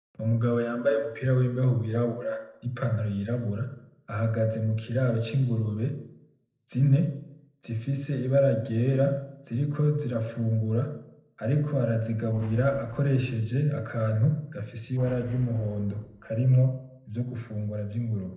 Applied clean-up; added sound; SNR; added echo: neural separator model SepFormer DNS4.